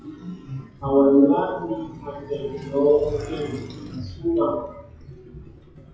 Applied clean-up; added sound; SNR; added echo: classical method WPE with log-MMSE.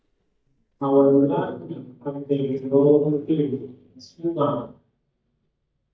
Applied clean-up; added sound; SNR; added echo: neural mask model DeepFilterNet 3.